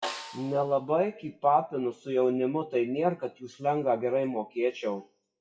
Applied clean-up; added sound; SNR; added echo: classical method WPE with log-MMSE.